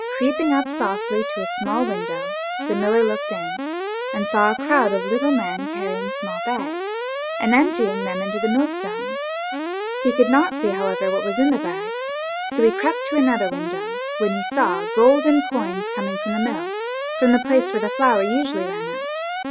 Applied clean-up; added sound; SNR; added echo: classical method spectral subtraction.